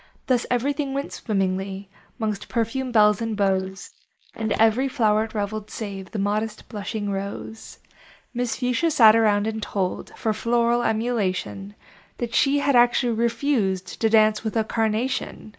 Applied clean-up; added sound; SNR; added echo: neural mask model Resemble Enhance denoiser.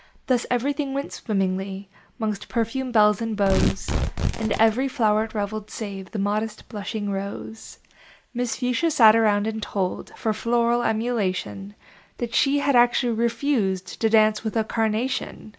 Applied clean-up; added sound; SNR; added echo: none; Tearing; 4 dB; none.